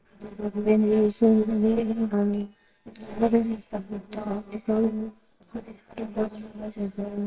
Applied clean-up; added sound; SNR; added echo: neural separator model SepFormer WHAMR!.